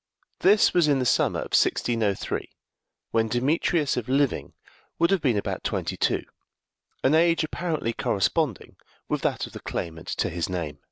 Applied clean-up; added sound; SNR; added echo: none; none; none; none.